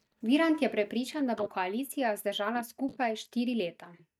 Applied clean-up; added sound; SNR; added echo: neural mask model DeepFilterNet 3.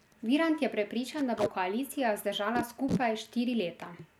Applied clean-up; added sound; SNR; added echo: none; Packing tape, duct tape; 10 dB; none.